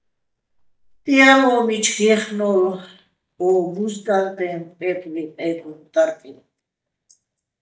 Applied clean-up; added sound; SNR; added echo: neural mask model DeepFilterNet 3.